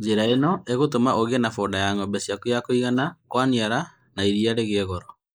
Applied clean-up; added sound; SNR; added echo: neural mask model Resemble Enhance denoiser.